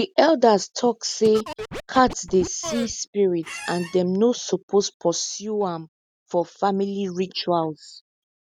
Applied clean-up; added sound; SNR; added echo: none; Scratching (performance technique) + Squeak; 11 dB; none.